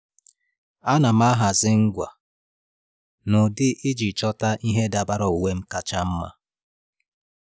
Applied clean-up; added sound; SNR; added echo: none; none; none; none.